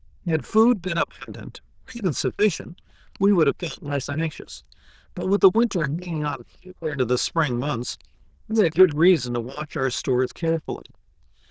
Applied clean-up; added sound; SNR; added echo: neural diffusion model UNIVERSE++.